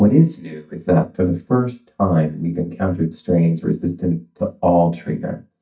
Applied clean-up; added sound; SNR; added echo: neural mask model DeepFilterNet 3.